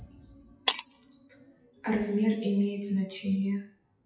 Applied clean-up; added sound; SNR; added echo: classical method WPE with log-MMSE.